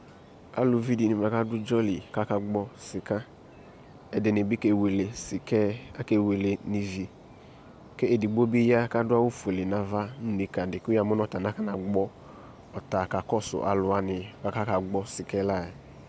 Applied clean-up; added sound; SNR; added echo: none; none; none; none.